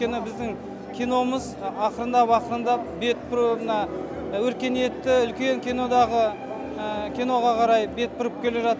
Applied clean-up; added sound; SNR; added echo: none; none; none; none.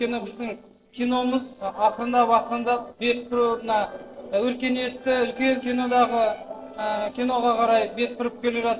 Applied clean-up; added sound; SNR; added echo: neural separator model SepFormer DNS4.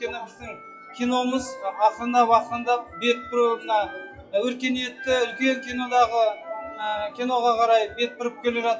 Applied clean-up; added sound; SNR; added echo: classical method WPE with log-MMSE.